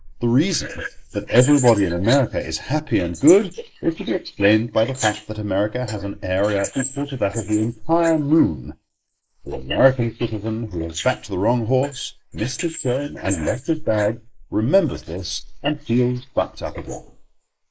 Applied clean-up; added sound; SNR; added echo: neural mask model Resemble Enhance denoiser.